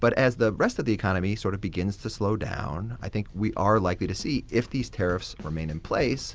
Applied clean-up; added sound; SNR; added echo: none; none; none; none.